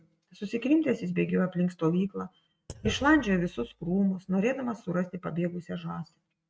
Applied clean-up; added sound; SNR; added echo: neural mask model RNNoise.